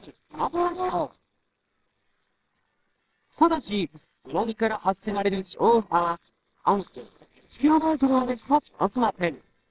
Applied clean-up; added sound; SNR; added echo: neural separator model SepFormer WHAMR!.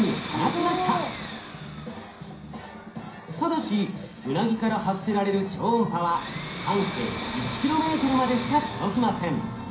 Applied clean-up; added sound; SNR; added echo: none; Domestic sounds, home sounds; 12 dB; reverberation time 0.6 s.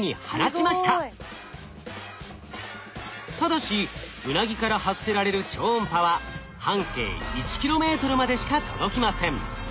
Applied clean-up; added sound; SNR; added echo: none; none; none; none.